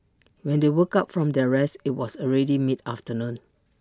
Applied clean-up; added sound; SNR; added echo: none; none; none; none.